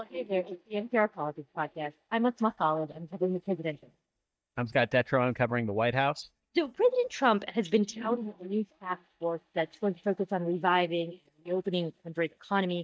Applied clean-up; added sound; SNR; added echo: neural mask model DeepFilterNet 3.